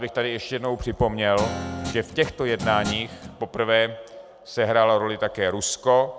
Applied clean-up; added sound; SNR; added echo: none; Guitar; 9 dB; none.